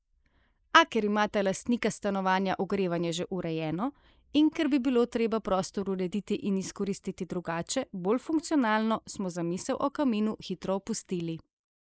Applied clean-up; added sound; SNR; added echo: neural mask model Resemble Enhance denoiser.